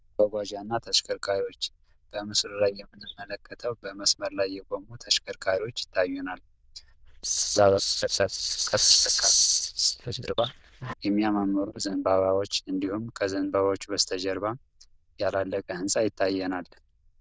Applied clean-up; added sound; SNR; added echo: neural diffusion model UNIVERSE++.